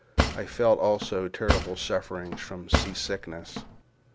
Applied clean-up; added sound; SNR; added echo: none; Cutlery, silverware / Drawer open or close; 1 dB; none.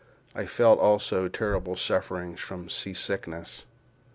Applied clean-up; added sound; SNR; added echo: none; none; none; none.